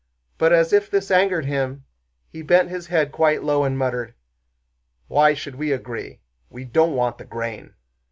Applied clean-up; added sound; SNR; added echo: none; none; none; none.